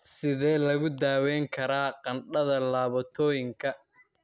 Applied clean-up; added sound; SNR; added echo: none; none; none; none.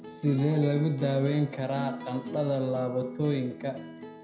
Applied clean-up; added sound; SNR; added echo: none; Acoustic guitar; 11 dB; reverberation time 0.5 s.